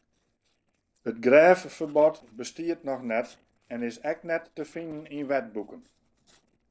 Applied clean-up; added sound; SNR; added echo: neural separator model SepFormer DNS4.